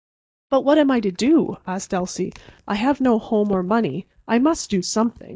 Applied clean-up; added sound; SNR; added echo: neural mask model DeepFilterNet 3.